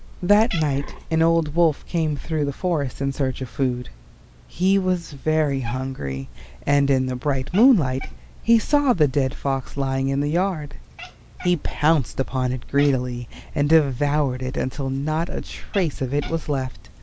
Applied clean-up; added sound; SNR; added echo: none; Cat; 20 dB; none.